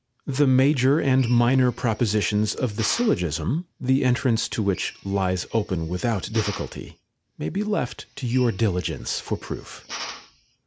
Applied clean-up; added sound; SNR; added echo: none; Drill; 19 dB; none.